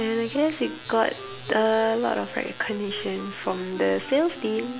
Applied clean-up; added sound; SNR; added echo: none; Wind instrument, woodwind instrument; 15 dB; none.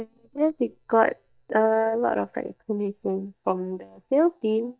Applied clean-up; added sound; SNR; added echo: neural mask model DeepFilterNet 3.